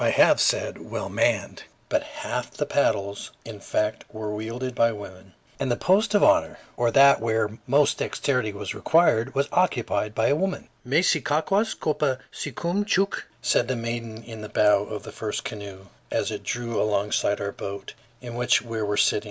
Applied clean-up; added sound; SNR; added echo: none; none; none; none.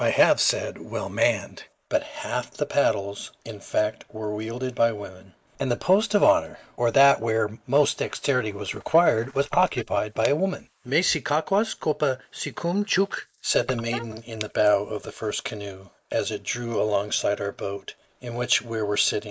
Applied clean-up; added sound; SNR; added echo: neural mask model Resemble Enhance denoiser.